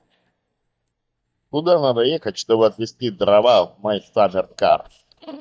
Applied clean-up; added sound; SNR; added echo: neural mask model DeepFilterNet 3.